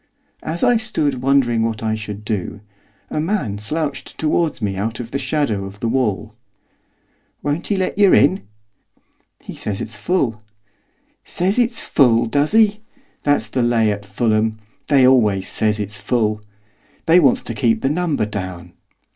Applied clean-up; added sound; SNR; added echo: none; none; none; none.